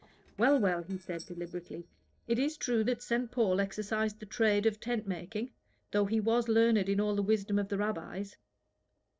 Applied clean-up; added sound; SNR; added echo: neural separator model SepFormer DNS4.